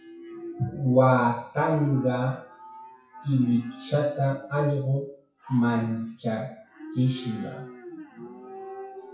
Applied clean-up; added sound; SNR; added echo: classical method WPE with log-MMSE.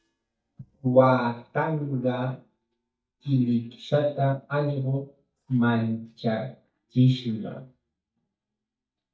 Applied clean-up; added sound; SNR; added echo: neural mask model DeepFilterNet 3.